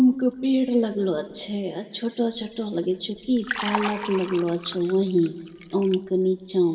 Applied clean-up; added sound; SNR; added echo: none; Liquid; 14 dB; reverberation time 2.4 s.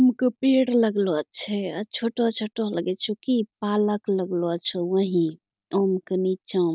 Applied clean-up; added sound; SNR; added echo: none; none; none; none.